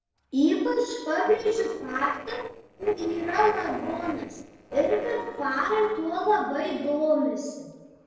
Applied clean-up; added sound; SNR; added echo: neural separator model SepFormer DNS4.